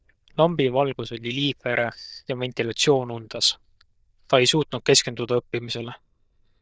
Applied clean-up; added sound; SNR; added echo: neural diffusion model UNIVERSE++.